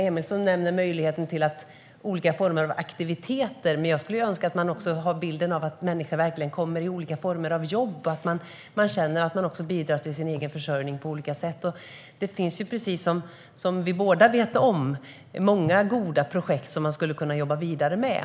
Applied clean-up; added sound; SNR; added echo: none; none; none; none.